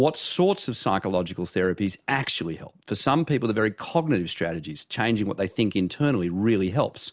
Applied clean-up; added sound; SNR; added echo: none; none; none; none.